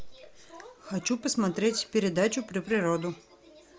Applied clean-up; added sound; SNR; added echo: none; none; none; none.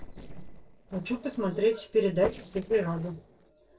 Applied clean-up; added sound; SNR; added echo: neural separator model SepFormer DNS4.